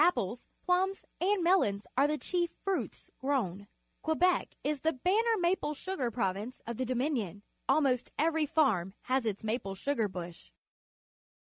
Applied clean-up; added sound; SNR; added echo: none; none; none; none.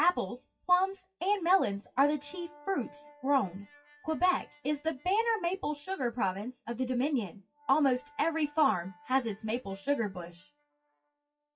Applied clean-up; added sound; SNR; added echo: classical method WPE with log-MMSE.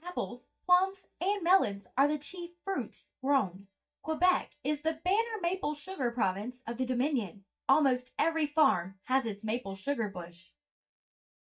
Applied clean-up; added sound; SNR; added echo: neural mask model DeepFilterNet 3.